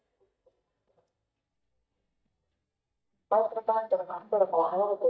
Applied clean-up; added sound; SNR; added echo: neural mask model DeepFilterNet 3.